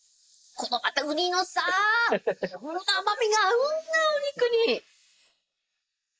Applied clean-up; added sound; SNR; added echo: neural mask model Resemble Enhance denoiser.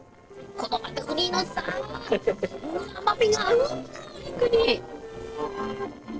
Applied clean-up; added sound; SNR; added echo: neural separator model SepFormer DNS4.